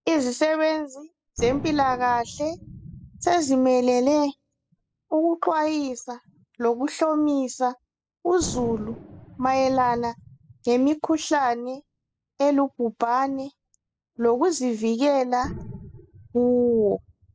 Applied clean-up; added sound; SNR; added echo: classical method spectral subtraction.